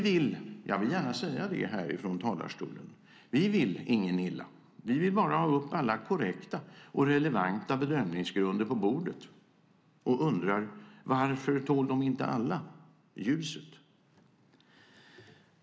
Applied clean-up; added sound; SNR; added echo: none; none; none; none.